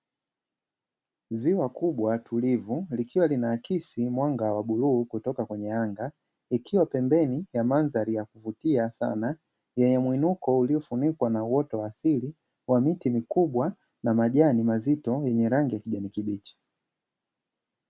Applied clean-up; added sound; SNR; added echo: none; none; none; none.